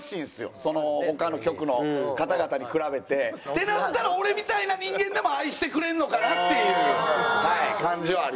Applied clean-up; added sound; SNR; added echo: none; none; none; none.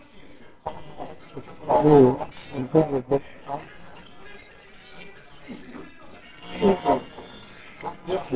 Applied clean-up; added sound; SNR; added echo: neural separator model SepFormer WHAMR!.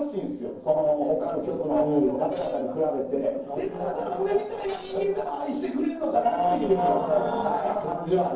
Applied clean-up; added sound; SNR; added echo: neural separator model SepFormer DNS4.